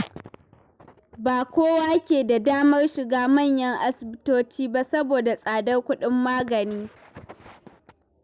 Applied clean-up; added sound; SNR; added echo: none; none; none; none.